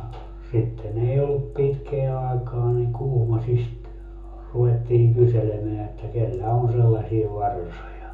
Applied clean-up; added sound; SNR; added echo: none; none; none; reverberation time 0.6 s.